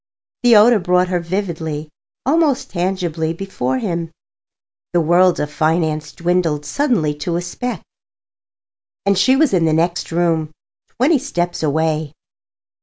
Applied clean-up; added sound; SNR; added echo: none; none; none; none.